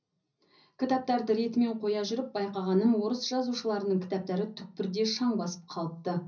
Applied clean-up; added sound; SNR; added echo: none; none; none; reverberation time 0.5 s.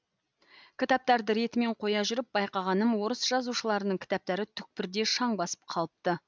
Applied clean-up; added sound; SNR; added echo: none; none; none; none.